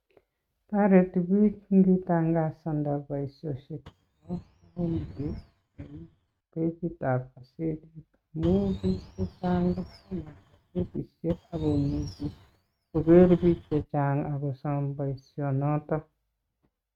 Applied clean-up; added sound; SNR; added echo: neural mask model RNNoise.